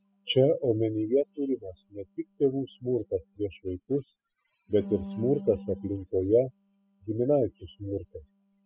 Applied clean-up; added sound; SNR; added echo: classical method spectral subtraction.